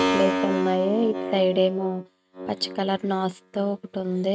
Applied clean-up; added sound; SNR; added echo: neural mask model RNNoise.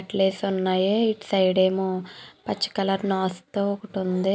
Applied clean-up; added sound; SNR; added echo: none; none; none; none.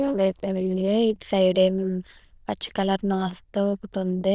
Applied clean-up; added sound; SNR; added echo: neural diffusion model UNIVERSE++.